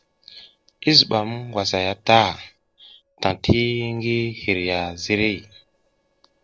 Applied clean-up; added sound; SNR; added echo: neural separator model SepFormer DNS4.